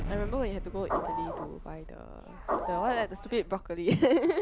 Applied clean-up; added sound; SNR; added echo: none; Explosion + Printer / Engine; 5 dB; none.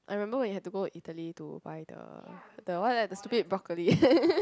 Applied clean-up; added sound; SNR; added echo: none; none; none; none.